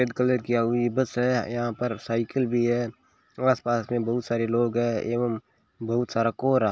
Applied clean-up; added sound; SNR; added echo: none; none; none; none.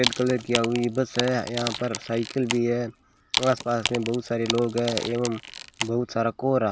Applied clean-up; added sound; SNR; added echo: none; Wood; 8 dB; none.